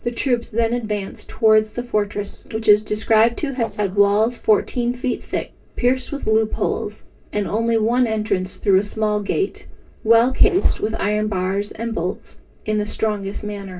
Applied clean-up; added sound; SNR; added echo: neural separator model SepFormer DNS4.